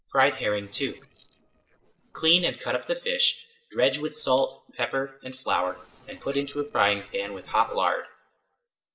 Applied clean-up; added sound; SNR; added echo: neural separator model SepFormer DNS4.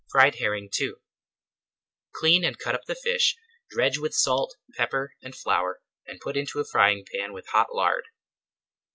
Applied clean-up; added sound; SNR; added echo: none; none; none; none.